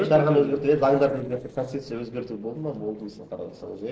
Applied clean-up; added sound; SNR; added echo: neural separator model SepFormer DNS4.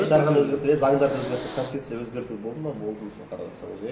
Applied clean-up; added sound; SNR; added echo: none; Hiss; 12 dB; none.